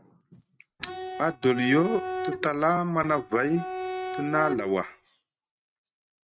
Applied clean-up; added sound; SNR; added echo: neural mask model RNNoise.